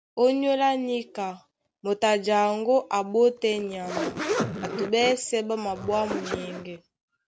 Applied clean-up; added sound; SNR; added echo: none; Zipper (clothing); 7 dB; none.